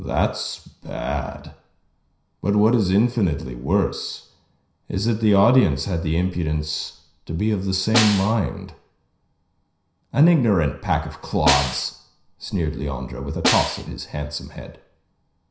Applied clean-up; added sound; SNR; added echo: none; Snare drum; 6 dB; reverberation time 0.5 s.